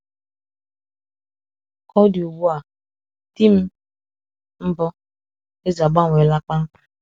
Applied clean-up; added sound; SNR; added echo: none; none; none; none.